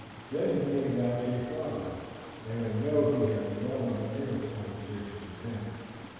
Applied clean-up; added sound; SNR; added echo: none; Stream; 14 dB; reverberation time 1.9 s.